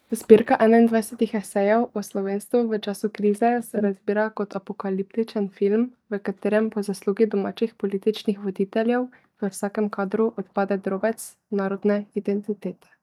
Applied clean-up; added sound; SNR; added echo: neural mask model DeepFilterNet 3.